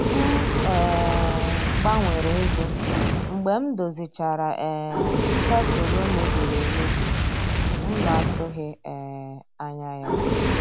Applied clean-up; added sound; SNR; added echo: none; Fire; -4 dB; none.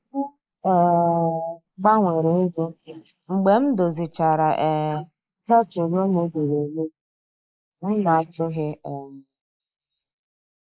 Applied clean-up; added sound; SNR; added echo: neural mask model Resemble Enhance denoiser.